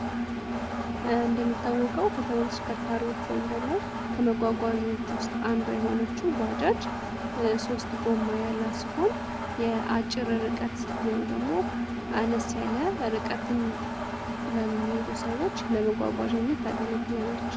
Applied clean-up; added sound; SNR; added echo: none; Engine; 2 dB; none.